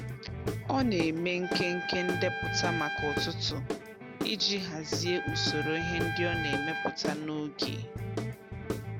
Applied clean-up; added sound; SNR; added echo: none; Guitar / Drum + Trumpet; 1 dB; none.